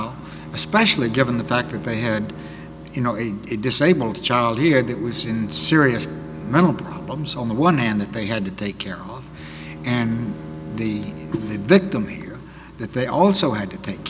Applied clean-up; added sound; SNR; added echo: none; Bowed string instrument; 15 dB; none.